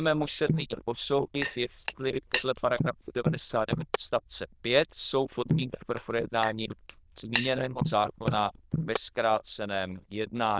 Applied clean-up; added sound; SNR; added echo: neural diffusion model UNIVERSE++.